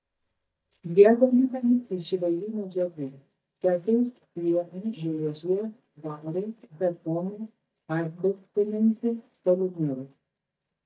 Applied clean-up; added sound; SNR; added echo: neural mask model DeepFilterNet 3.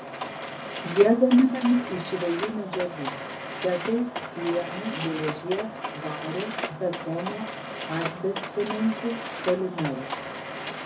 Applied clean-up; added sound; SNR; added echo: none; Mechanisms; 7 dB; reverberation time 0.4 s.